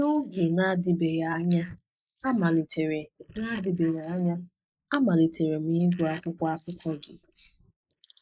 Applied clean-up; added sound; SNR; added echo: neural mask model Resemble Enhance denoiser.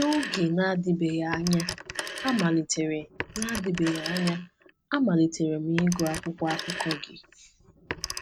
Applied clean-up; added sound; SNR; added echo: none; Telephone; 9 dB; none.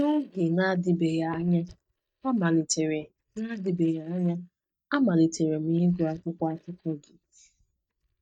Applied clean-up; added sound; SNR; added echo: neural mask model DeepFilterNet 3.